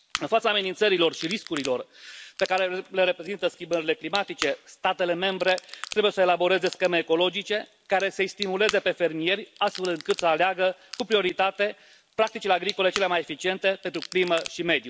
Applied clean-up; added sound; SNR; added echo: none; Crack / Crackle; 16 dB; none.